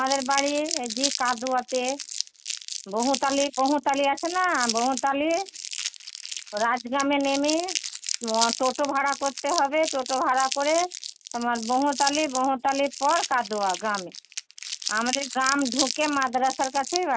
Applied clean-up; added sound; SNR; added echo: none; Crumpling, crinkling; 8 dB; none.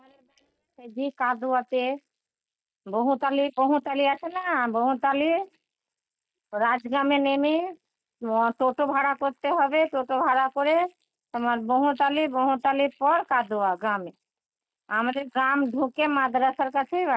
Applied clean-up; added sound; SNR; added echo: neural mask model DeepFilterNet 3.